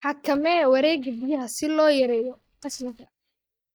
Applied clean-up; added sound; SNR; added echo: neural mask model DeepFilterNet 3.